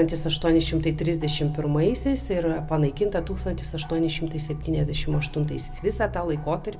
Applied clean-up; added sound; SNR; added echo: none; none; none; none.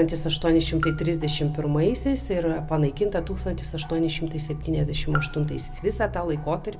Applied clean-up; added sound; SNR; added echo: none; Raindrop / Drip; 13 dB; none.